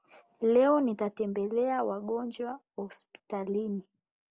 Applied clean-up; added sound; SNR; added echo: none; none; none; none.